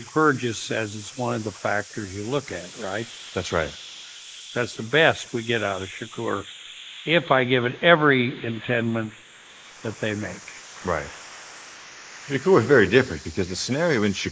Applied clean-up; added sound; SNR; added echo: neural mask model Resemble Enhance denoiser.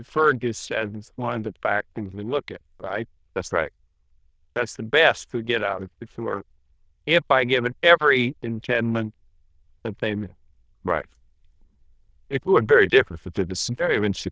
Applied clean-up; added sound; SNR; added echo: neural diffusion model UNIVERSE++.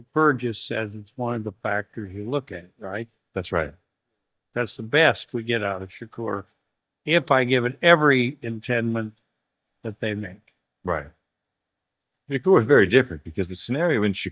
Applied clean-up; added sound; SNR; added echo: neural mask model DeepFilterNet 3.